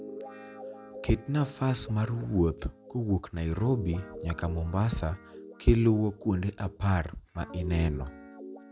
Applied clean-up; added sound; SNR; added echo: none; Guitar; 16 dB; none.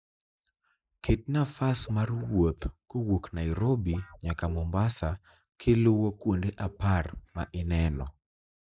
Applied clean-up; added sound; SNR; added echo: neural mask model Resemble Enhance denoiser.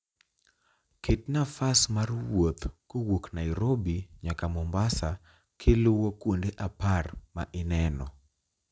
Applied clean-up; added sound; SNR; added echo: none; none; none; none.